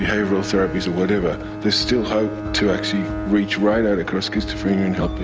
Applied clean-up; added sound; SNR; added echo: none; Bowed string instrument; 9 dB; none.